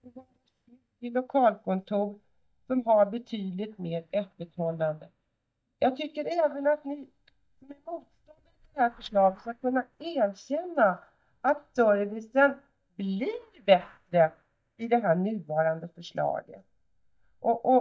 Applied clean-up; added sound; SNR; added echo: neural mask model DeepFilterNet 3.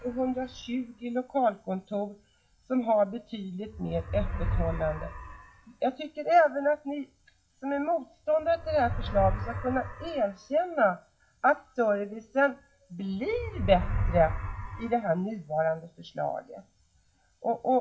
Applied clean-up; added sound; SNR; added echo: classical method WPE with log-MMSE.